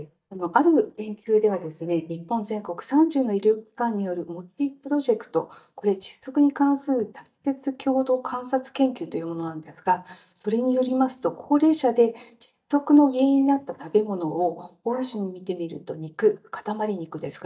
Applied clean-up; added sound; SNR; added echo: neural mask model DeepFilterNet 3.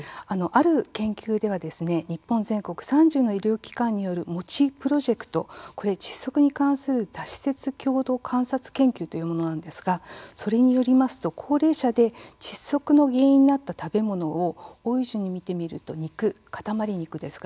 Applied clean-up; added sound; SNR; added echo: none; none; none; none.